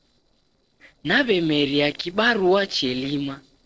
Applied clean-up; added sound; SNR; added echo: neural separator model SepFormer DNS4.